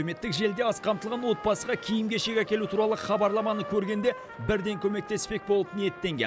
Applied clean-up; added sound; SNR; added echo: none; Trumpet; 14 dB; none.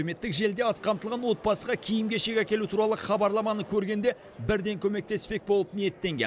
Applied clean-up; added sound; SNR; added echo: none; none; none; none.